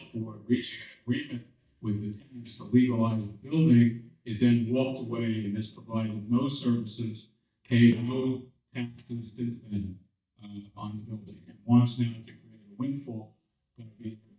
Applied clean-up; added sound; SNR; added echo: neural mask model DeepFilterNet 3.